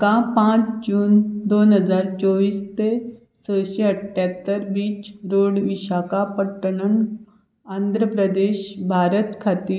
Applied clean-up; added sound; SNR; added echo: none; none; none; none.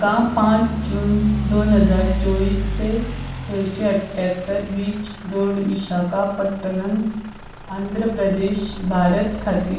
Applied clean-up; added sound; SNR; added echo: none; Idling / Truck; 7 dB; reverberation time 0.5 s.